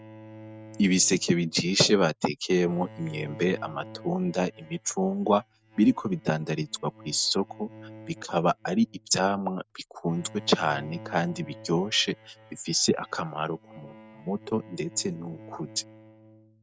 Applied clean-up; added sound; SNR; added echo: neural mask model RNNoise.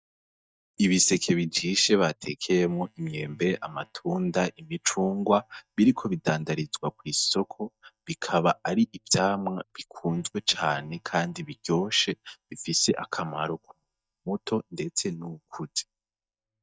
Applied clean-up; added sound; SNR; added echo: neural mask model DeepFilterNet 3.